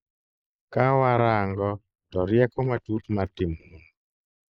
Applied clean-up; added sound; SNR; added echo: neural mask model Resemble Enhance denoiser.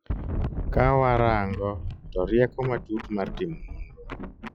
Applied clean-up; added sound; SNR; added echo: classical method log-MMSE.